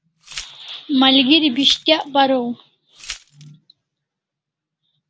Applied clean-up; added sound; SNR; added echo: none; Glass; 18 dB; none.